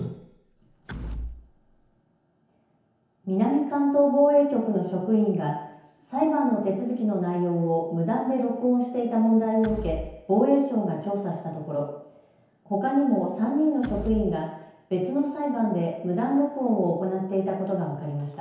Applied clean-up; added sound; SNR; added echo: none; Door / Wood; 13 dB; reverberation time 1.0 s.